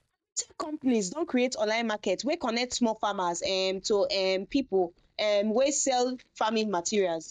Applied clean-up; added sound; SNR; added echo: neural mask model DeepFilterNet 3.